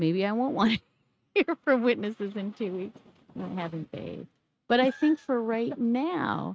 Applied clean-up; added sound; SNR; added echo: neural mask model RNNoise.